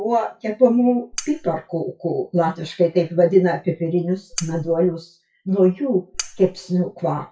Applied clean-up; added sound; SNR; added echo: classical method WPE with log-MMSE.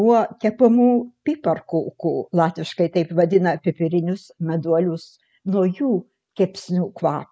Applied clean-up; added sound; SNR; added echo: none; none; none; none.